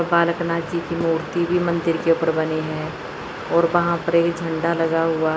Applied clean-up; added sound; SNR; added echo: none; none; none; none.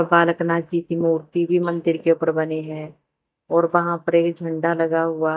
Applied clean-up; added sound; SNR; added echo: neural mask model DeepFilterNet 3.